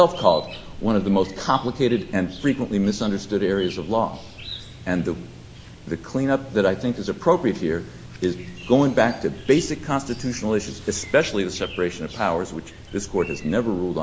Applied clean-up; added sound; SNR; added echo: none; Chirp, tweet; 16 dB; none.